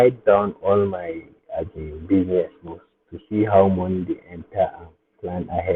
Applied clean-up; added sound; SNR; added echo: none; none; none; none.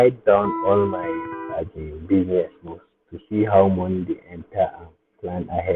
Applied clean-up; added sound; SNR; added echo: none; Electric guitar; 7 dB; none.